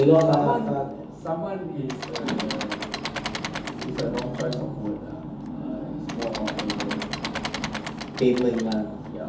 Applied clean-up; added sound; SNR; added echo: none; Engine / Mechanisms; 10 dB; reverberation time 0.5 s.